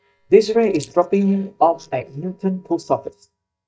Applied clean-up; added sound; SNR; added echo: neural mask model DeepFilterNet 3.